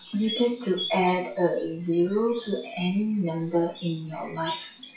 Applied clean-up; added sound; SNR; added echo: classical method WPE with log-MMSE.